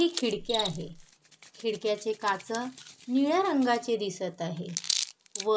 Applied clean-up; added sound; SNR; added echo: none; Hands + Cricket; 9 dB; none.